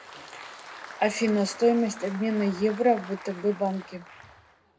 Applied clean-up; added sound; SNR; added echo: none; Applause; 17 dB; reverberation time 0.2 s.